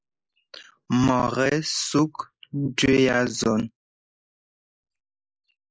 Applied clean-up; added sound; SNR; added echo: neural mask model Resemble Enhance denoiser.